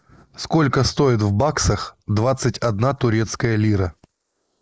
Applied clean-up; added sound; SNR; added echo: neural mask model Resemble Enhance denoiser.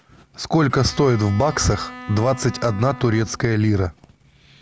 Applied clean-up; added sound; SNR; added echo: none; Bowed string instrument; 18 dB; none.